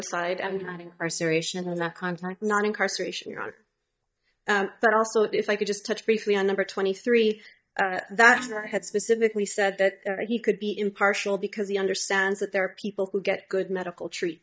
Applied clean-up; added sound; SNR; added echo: neural mask model DeepFilterNet 3.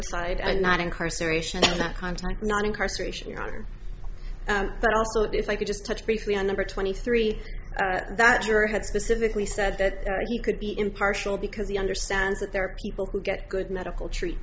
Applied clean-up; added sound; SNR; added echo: none; none; none; none.